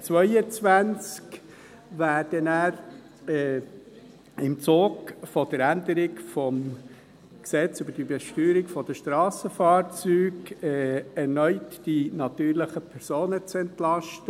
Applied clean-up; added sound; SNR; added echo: none; none; none; none.